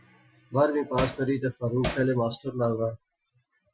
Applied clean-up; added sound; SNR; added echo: classical method Wiener filter.